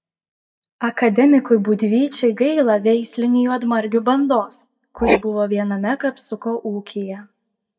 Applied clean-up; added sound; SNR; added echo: neural mask model DeepFilterNet 3.